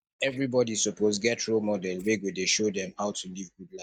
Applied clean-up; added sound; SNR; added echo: neural mask model DeepFilterNet 3.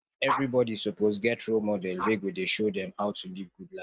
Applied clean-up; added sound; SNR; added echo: neural mask model RNNoise.